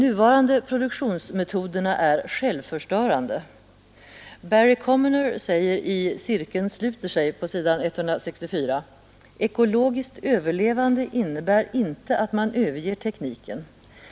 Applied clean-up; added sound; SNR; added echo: none; none; none; none.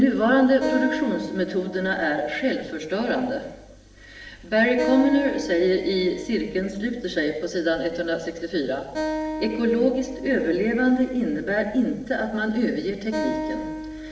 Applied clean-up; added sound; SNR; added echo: none; Acoustic guitar; 10 dB; reverberation time 0.9 s.